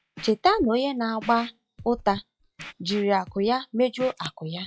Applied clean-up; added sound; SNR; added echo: classical method log-MMSE.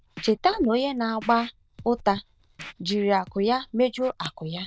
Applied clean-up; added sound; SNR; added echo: neural diffusion model UNIVERSE++.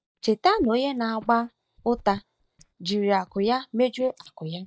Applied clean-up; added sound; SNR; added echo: neural mask model DeepFilterNet 3.